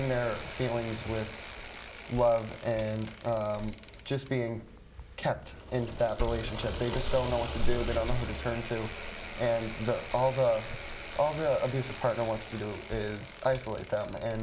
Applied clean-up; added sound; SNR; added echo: none; Bicycle; 1 dB; none.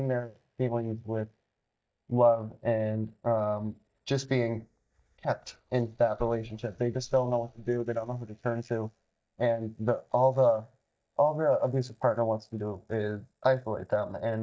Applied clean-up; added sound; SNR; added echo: neural mask model DeepFilterNet 3.